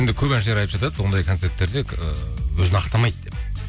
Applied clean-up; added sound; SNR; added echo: none; none; none; none.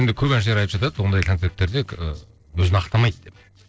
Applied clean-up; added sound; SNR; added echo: neural separator model SepFormer DNS4.